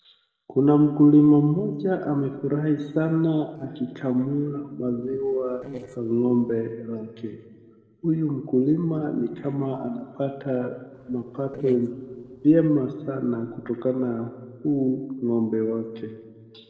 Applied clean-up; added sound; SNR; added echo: neural separator model SepFormer DNS4.